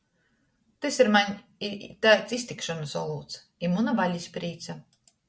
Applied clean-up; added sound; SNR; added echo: none; none; none; none.